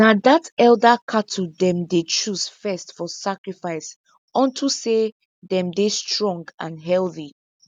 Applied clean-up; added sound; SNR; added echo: none; none; none; none.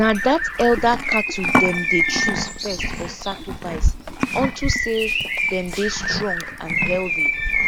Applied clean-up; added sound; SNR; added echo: none; Livestock, farm animals, working animals + Bird; -1 dB; none.